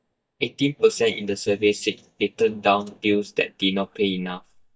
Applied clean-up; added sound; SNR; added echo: neural mask model DeepFilterNet 3.